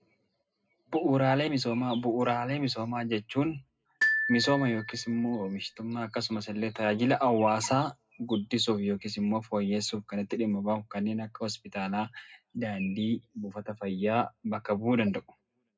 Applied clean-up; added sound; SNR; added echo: none; Glockenspiel; 3 dB; reverberation time 0.2 s.